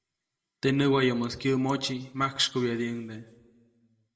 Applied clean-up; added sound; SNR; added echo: none; none; none; reverberation time 0.9 s.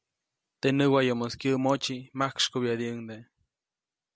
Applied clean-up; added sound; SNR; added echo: none; none; none; none.